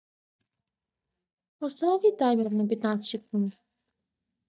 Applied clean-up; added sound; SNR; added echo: neural mask model DeepFilterNet 3.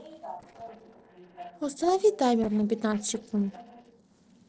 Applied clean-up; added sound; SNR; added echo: neural separator model SepFormer DNS4.